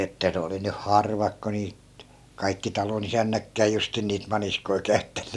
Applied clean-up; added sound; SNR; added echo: none; none; none; none.